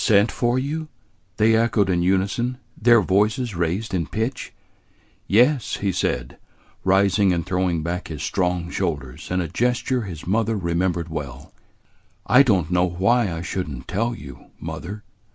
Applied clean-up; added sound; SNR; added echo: none; none; none; none.